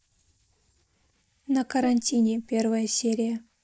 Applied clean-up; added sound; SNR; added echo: neural mask model Resemble Enhance denoiser.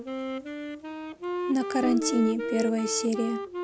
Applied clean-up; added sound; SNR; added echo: none; Wind instrument, woodwind instrument + Guitar; 3 dB; none.